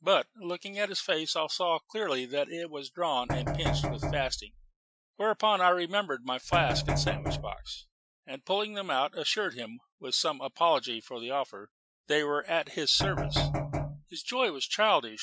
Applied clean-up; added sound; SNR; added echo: classical method Wiener filter.